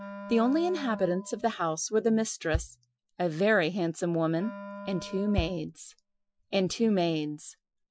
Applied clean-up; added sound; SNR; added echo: classical method Wiener filter.